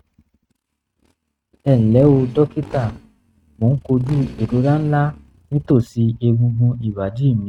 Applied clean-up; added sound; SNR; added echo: neural mask model RNNoise.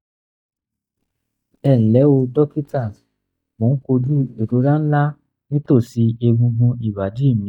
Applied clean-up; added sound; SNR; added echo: neural mask model DeepFilterNet 3.